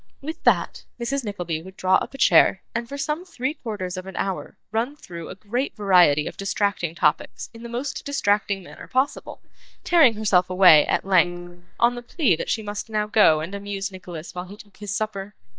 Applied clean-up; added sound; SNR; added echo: neural mask model DeepFilterNet 3.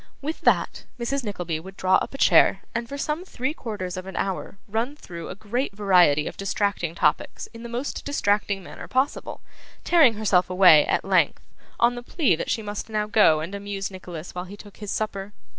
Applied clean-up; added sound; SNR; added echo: none; none; none; none.